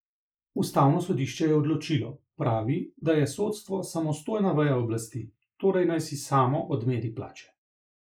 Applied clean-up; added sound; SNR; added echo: neural mask model Resemble Enhance denoiser.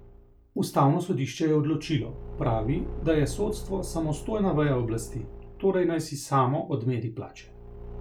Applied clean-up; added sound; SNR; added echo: none; Engine / Car; 12 dB; none.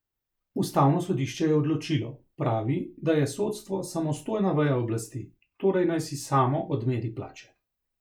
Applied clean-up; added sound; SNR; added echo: none; none; none; none.